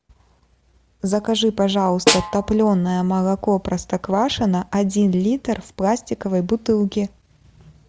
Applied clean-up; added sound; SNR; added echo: none; Snare drum; 3 dB; none.